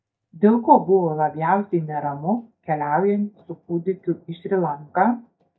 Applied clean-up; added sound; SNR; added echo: neural mask model DeepFilterNet 3.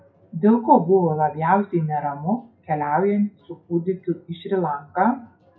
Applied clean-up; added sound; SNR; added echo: classical method WPE with log-MMSE.